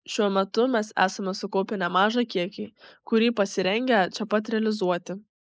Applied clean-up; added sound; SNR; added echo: neural mask model Resemble Enhance denoiser.